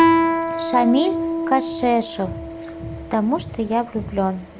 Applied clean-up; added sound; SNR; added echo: none; Guitar; 2 dB; none.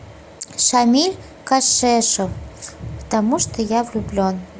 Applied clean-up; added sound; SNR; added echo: none; none; none; none.